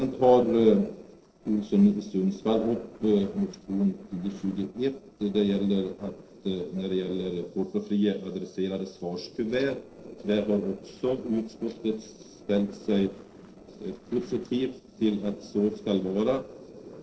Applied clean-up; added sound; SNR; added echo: neural separator model SepFormer DNS4.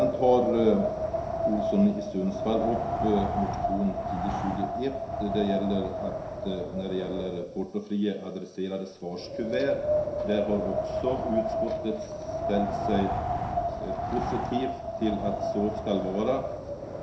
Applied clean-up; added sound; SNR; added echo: none; Wind; 1 dB; reverberation time 0.7 s.